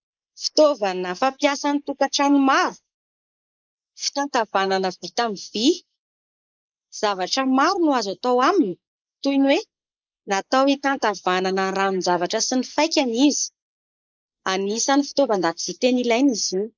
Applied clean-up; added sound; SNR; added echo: neural mask model Resemble Enhance denoiser.